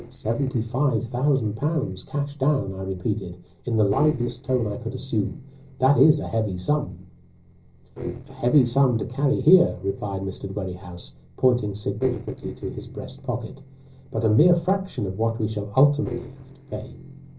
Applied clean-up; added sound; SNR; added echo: neural separator model SepFormer DNS4.